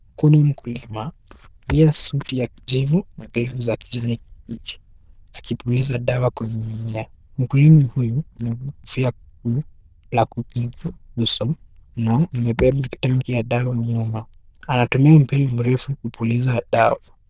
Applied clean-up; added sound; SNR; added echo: neural diffusion model UNIVERSE++.